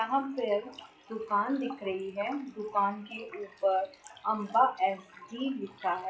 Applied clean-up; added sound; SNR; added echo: classical method WPE with log-MMSE.